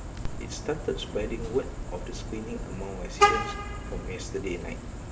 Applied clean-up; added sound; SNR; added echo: none; Vehicle horn, car horn, honking; -4 dB; reverberation time 0.5 s.